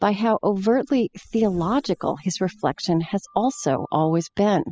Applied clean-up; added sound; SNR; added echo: classical method spectral subtraction.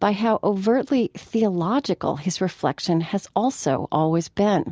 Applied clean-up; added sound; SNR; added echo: none; none; none; none.